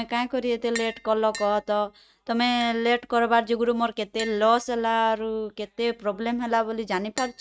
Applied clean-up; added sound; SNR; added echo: neural mask model RNNoise.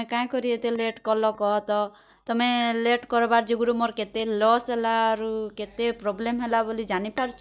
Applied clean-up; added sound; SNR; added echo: neural mask model DeepFilterNet 3.